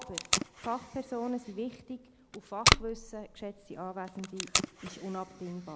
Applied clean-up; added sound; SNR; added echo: none; Packing tape, duct tape; -5 dB; none.